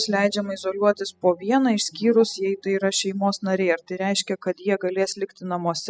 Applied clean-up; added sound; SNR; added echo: classical method spectral subtraction.